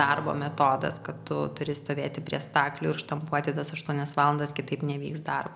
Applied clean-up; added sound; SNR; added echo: none; Acoustic guitar / Strum; 19 dB; none.